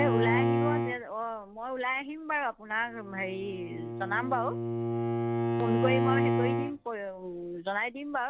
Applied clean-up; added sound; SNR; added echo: none; Bowed string instrument; -2 dB; none.